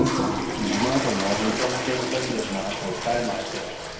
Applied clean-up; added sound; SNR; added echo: none; Toilet flush; -1 dB; reverberation time 0.6 s.